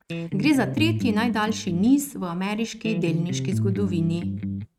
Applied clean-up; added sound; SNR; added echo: neural mask model RNNoise.